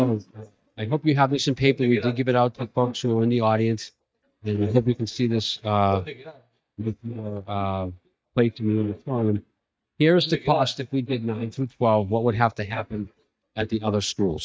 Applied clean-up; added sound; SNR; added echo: neural mask model DeepFilterNet 3.